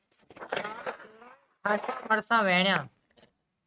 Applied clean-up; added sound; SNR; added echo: neural mask model RNNoise.